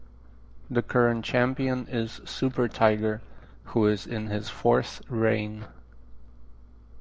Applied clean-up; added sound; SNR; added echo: none; Engine; 16 dB; none.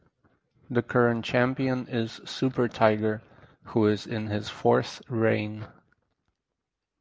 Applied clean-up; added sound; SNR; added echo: none; none; none; none.